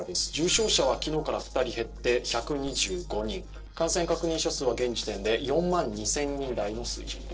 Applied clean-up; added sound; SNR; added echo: neural separator model SepFormer DNS4.